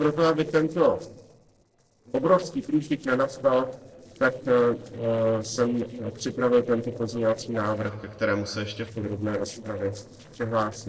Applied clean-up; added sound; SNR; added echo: neural separator model SepFormer DNS4.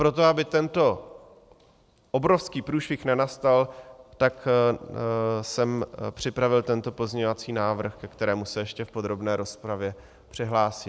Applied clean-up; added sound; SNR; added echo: none; none; none; none.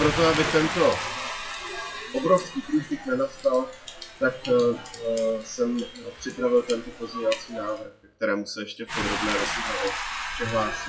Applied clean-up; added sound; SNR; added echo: classical method WPE with log-MMSE.